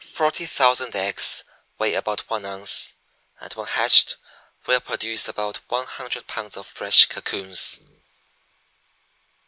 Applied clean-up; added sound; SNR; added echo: none; none; none; none.